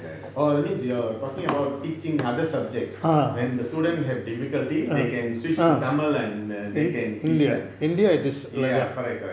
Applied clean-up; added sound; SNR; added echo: none; none; none; none.